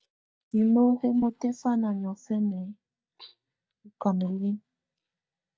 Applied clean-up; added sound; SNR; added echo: neural mask model DeepFilterNet 3.